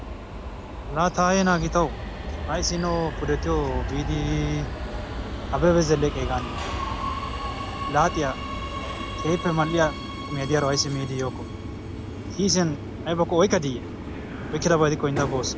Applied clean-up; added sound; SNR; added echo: none; Subway, metro, underground; 6 dB; none.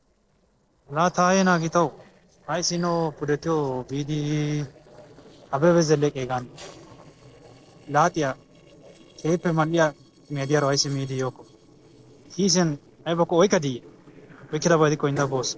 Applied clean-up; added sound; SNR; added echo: neural separator model SepFormer DNS4.